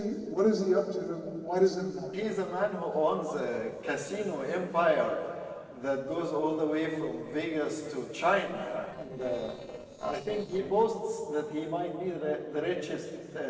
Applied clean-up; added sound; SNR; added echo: neural separator model SepFormer DNS4.